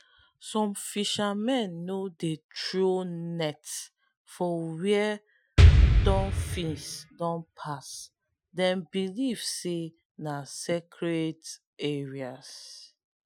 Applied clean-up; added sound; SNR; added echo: classical method Wiener filter.